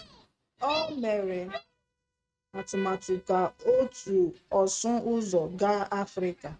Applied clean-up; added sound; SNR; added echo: neural mask model RNNoise.